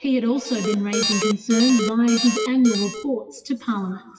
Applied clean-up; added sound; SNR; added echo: classical method WPE with log-MMSE.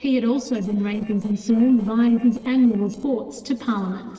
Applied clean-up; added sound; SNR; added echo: neural separator model SepFormer DNS4.